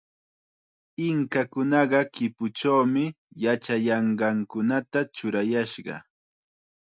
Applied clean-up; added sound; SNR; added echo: none; none; none; none.